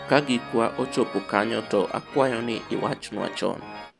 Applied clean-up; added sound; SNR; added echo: none; Organ; 13 dB; none.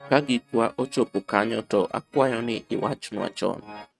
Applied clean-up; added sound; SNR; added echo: neural mask model RNNoise.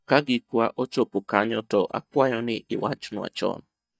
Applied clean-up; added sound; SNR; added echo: neural mask model DeepFilterNet 3.